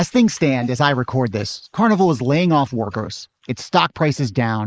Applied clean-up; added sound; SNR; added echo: neural mask model Resemble Enhance denoiser.